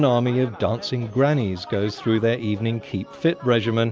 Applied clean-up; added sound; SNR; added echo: none; none; none; none.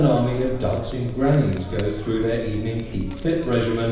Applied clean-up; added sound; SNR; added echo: none; Keys jangling; 12 dB; reverberation time 0.9 s.